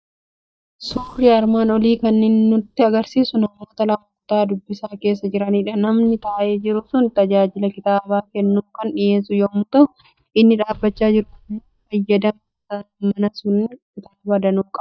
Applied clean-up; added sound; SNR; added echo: neural mask model DeepFilterNet 3.